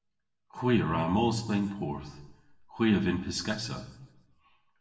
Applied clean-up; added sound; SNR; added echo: none; none; none; reverberation time 0.9 s.